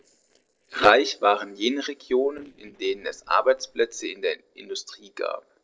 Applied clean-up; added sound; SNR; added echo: neural separator model SepFormer DNS4.